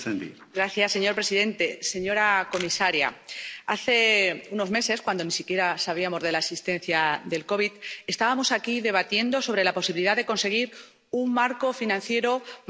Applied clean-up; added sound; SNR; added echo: none; Camera; 16 dB; none.